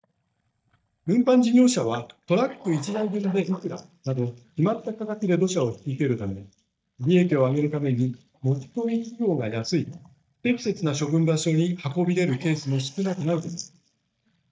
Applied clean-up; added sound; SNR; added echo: neural mask model DeepFilterNet 3.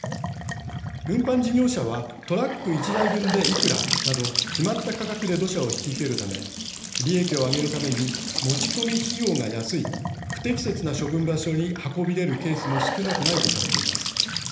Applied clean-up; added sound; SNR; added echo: none; Trickle, dribble / Bathtub (filling or washing) / Sink (filling or washing) / Gurgling / Splash, splatter; 3 dB; reverberation time 1.0 s.